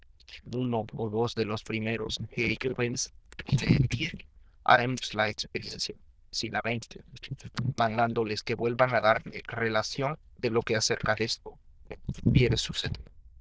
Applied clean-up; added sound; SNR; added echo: neural diffusion model UNIVERSE++.